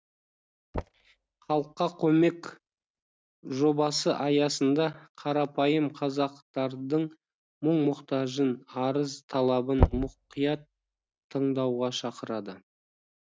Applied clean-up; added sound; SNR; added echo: neural mask model RNNoise.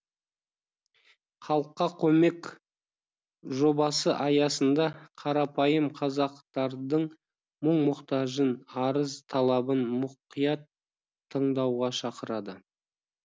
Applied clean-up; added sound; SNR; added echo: none; none; none; none.